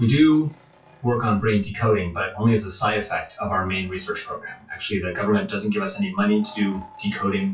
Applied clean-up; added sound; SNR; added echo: classical method WPE with log-MMSE.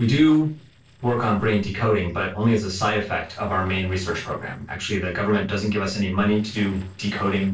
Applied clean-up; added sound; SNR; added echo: neural separator model SepFormer DNS4.